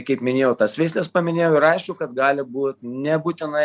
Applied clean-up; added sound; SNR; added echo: none; none; none; none.